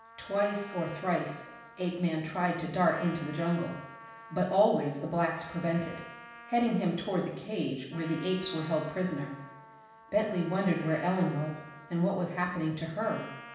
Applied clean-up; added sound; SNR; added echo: none; Trumpet; 18 dB; reverberation time 0.9 s.